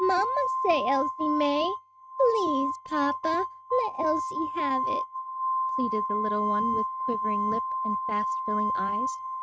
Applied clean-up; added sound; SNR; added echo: neural mask model RNNoise.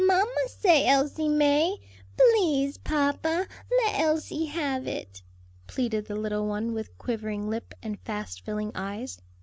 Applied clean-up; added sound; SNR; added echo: none; none; none; none.